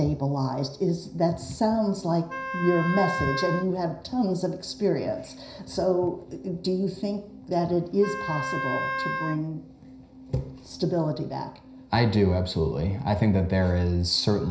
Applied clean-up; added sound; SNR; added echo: none; Wind instrument, woodwind instrument; 5 dB; reverberation time 0.5 s.